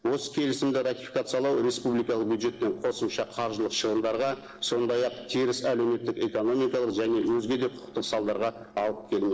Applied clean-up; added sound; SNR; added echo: neural separator model SepFormer DNS4.